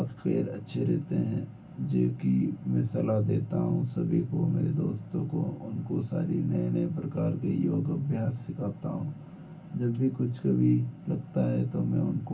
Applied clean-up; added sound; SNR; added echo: none; none; none; reverberation time 0.2 s.